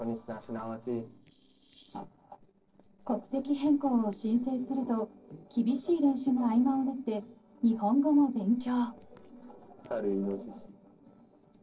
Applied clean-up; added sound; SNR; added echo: neural separator model SepFormer DNS4.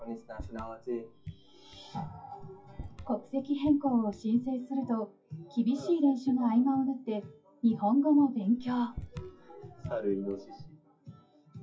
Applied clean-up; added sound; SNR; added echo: classical method WPE with log-MMSE.